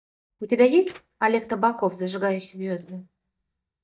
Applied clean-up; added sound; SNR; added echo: neural mask model DeepFilterNet 3.